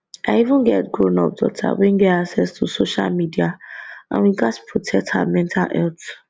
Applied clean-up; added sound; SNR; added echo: none; none; none; none.